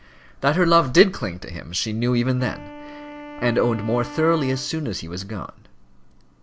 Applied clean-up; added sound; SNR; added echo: none; Wind instrument, woodwind instrument; 16 dB; none.